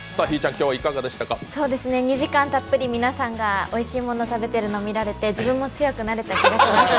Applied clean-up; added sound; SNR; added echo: none; none; none; none.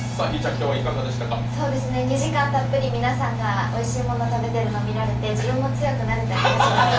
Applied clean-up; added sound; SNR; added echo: none; Engine; 0 dB; reverberation time 0.3 s.